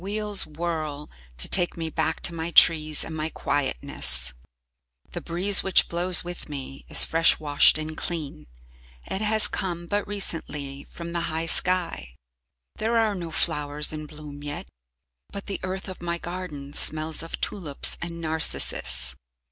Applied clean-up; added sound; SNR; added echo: none; none; none; none.